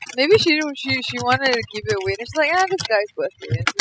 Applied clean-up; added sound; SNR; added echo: classical method spectral subtraction.